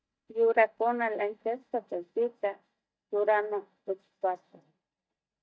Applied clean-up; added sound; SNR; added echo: neural mask model DeepFilterNet 3.